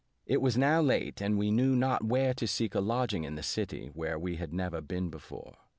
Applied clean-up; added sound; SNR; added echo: none; none; none; none.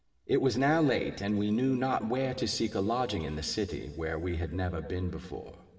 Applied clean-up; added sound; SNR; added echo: none; none; none; reverberation time 1.9 s.